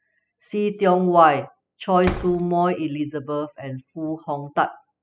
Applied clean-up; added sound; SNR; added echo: classical method spectral subtraction.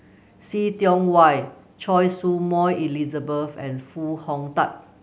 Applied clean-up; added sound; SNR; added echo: none; none; none; none.